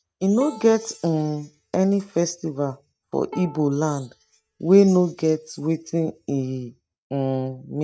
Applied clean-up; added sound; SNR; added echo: neural mask model RNNoise.